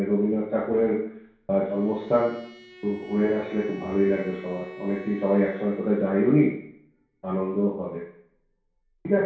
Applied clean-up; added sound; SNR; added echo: none; Bowed string instrument; 20 dB; reverberation time 0.6 s.